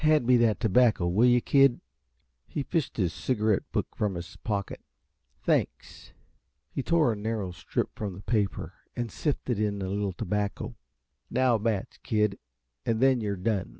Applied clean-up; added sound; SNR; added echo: none; none; none; none.